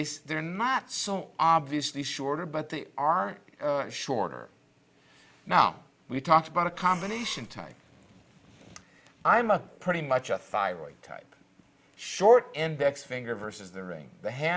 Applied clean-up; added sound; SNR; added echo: none; Breathing; 17 dB; none.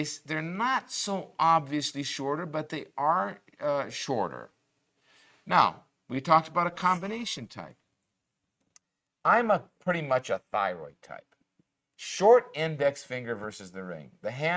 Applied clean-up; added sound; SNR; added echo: neural mask model RNNoise.